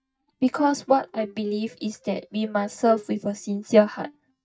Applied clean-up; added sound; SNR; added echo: neural mask model DeepFilterNet 3.